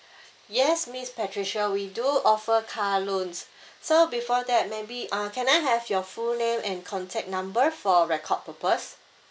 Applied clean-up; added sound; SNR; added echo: none; none; none; none.